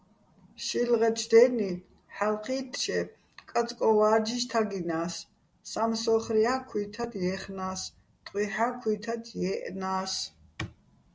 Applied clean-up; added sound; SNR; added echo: none; none; none; none.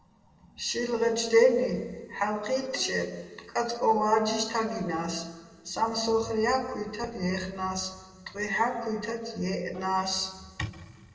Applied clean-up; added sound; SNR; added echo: none; Bowed string instrument; 20 dB; reverberation time 1.7 s.